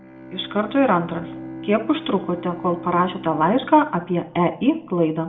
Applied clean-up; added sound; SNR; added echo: none; Bowed string instrument; 15 dB; reverberation time 0.4 s.